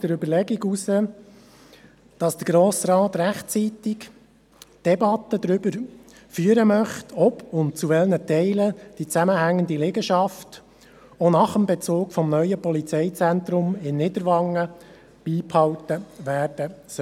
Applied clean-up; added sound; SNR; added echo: none; none; none; none.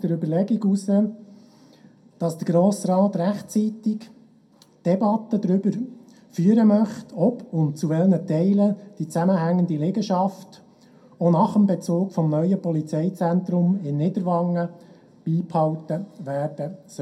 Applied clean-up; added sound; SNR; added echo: none; none; none; reverberation time 0.2 s.